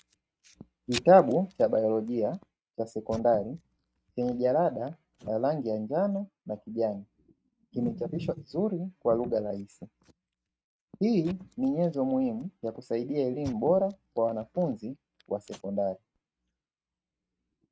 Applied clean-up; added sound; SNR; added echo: neural mask model RNNoise.